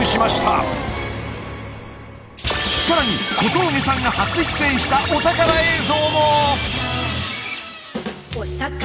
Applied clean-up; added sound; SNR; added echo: none; none; none; none.